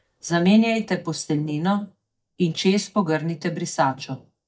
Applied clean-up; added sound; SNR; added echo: neural mask model DeepFilterNet 3.